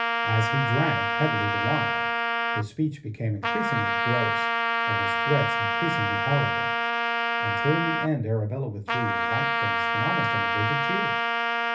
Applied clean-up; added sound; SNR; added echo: none; Trumpet; -4 dB; reverberation time 0.3 s.